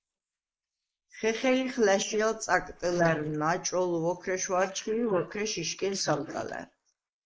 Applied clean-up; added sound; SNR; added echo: neural mask model Resemble Enhance denoiser.